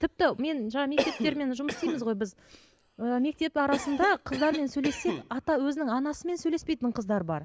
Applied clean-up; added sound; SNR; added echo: none; Cough; 9 dB; none.